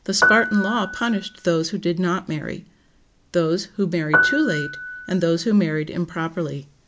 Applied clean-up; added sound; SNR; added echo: none; Piano; 1 dB; none.